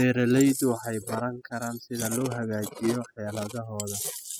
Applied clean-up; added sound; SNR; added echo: classical method spectral subtraction.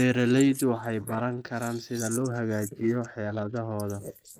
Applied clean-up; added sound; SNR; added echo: neural mask model Resemble Enhance denoiser.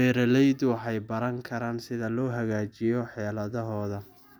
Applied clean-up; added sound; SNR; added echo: none; none; none; none.